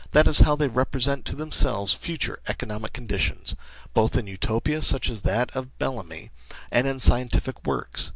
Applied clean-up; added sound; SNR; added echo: none; none; none; none.